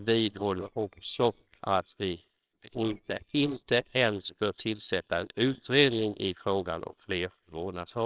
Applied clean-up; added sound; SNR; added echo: neural separator model SepFormer WHAMR!.